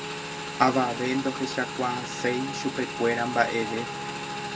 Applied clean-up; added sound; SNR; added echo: none; Motorcycle / Engine; 6 dB; reverberation time 1.7 s.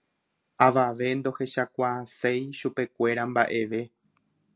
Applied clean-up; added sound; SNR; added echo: none; none; none; none.